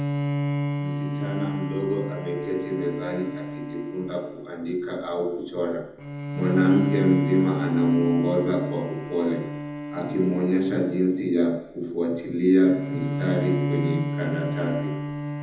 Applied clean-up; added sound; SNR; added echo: none; Bowed string instrument; 5 dB; reverberation time 1.0 s.